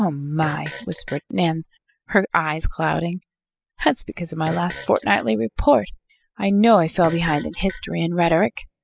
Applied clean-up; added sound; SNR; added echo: classical method spectral subtraction.